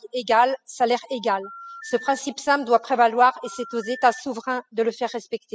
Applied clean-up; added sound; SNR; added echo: classical method spectral subtraction.